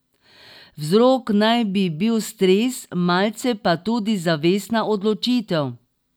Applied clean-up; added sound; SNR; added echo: none; none; none; none.